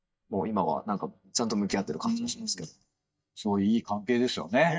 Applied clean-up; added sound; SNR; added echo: neural mask model DeepFilterNet 3.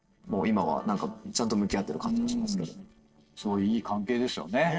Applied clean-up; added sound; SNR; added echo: neural separator model SepFormer DNS4.